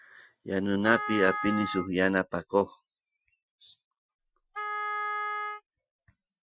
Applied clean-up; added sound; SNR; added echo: classical method Wiener filter.